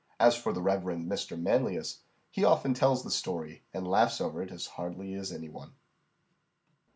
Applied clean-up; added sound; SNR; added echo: none; none; none; none.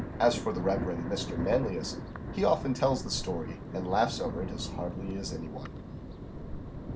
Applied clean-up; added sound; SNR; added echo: none; Thunder; 5 dB; none.